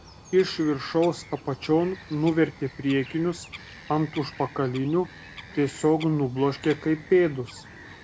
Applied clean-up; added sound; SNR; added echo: none; Bird vocalization, bird call, bird song; 18 dB; none.